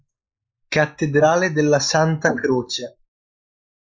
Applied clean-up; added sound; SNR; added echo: neural mask model Resemble Enhance denoiser.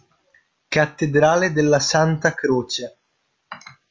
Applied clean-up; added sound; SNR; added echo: none; none; none; none.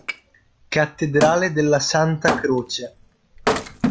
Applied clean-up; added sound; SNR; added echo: none; Wood; 6 dB; none.